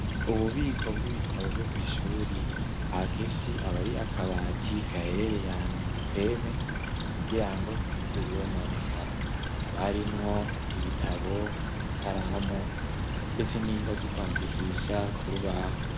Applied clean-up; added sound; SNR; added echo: none; Stream / Trickle, dribble; -3 dB; none.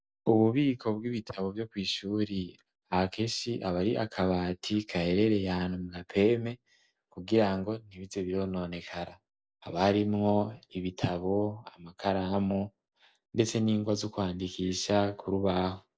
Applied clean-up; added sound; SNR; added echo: none; none; none; none.